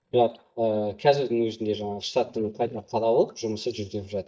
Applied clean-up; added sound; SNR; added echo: neural mask model DeepFilterNet 3.